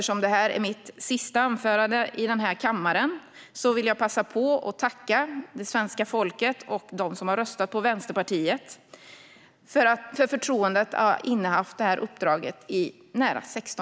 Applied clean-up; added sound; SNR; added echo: none; none; none; none.